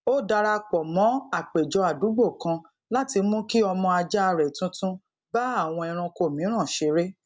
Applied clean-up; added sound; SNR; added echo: none; none; none; none.